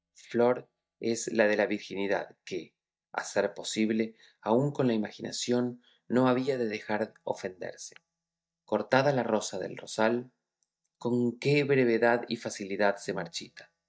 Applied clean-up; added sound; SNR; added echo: neural mask model DeepFilterNet 3.